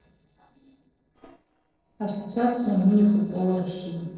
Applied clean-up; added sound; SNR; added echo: neural separator model SepFormer DNS4.